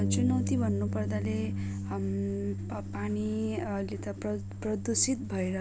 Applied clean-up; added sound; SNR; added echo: none; Bass guitar; 2 dB; none.